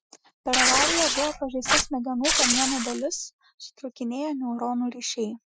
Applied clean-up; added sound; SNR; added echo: classical method Wiener filter.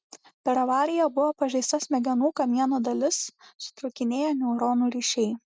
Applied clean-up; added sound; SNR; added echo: none; none; none; none.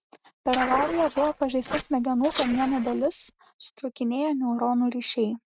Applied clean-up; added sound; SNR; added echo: neural mask model RNNoise.